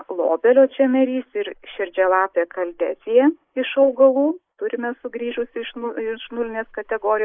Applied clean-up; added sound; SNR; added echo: neural mask model Resemble Enhance denoiser.